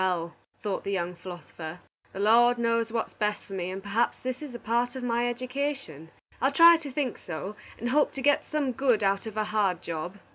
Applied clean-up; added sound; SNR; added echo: none; none; none; none.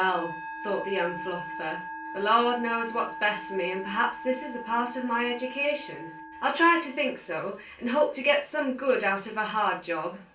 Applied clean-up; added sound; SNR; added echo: none; Musical instrument; 12 dB; reverberation time 0.3 s.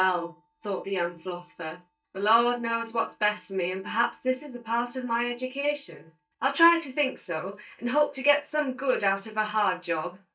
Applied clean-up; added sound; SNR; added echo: neural mask model DeepFilterNet 3.